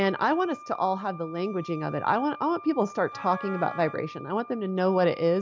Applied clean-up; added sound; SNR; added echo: none; Wind instrument, woodwind instrument + Wind instrument, woodwind instrument; 15 dB; none.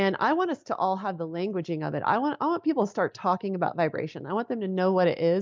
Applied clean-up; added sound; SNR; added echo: neural mask model Resemble Enhance denoiser.